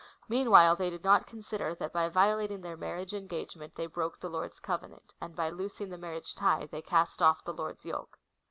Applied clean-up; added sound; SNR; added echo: none; none; none; none.